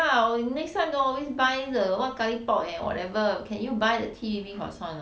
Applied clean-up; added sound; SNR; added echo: none; none; none; none.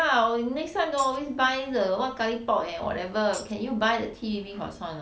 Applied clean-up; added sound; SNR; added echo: none; Tambourine; 18 dB; none.